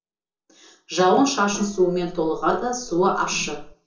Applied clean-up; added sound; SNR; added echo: neural separator model SepFormer DNS4.